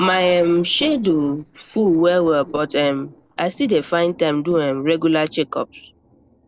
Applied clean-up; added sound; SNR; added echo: neural separator model SepFormer DNS4.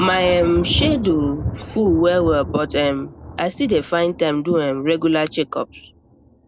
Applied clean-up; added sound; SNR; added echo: none; Thunder; 11 dB; none.